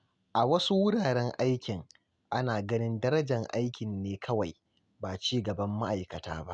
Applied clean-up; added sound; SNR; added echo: none; none; none; none.